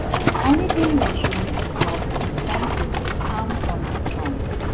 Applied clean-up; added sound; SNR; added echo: none; Livestock, farm animals, working animals; -4 dB; none.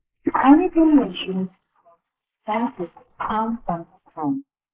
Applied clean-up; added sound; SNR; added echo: neural mask model Resemble Enhance denoiser.